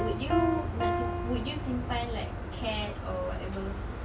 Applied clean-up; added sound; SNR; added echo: none; Piano; 5 dB; none.